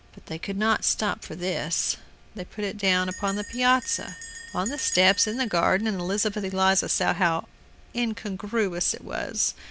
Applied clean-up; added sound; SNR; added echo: none; Bell; 17 dB; none.